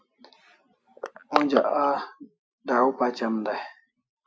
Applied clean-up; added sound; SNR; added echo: classical method Wiener filter.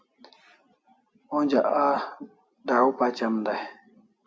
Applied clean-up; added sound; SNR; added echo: none; none; none; none.